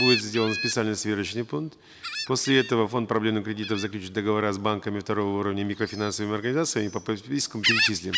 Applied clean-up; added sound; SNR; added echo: none; Gull, seagull; 6 dB; none.